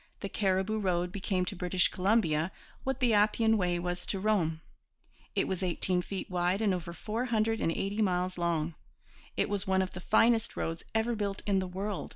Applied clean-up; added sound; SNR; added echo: none; none; none; none.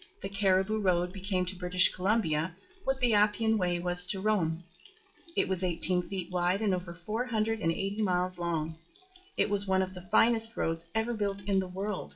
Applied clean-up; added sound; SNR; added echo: classical method WPE with log-MMSE.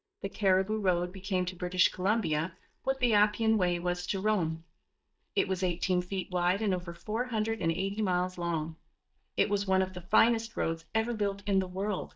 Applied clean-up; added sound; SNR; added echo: neural mask model DeepFilterNet 3.